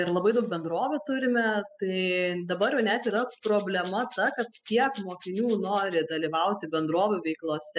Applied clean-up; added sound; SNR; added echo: classical method spectral subtraction.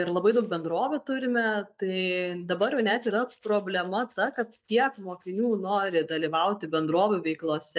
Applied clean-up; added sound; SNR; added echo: neural mask model DeepFilterNet 3.